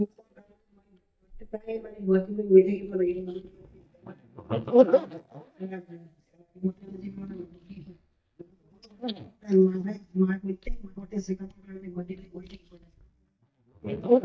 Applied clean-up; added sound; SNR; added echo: neural mask model DeepFilterNet 3.